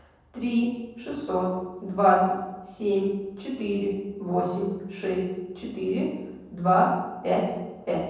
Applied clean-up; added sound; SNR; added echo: none; none; none; reverberation time 1.1 s.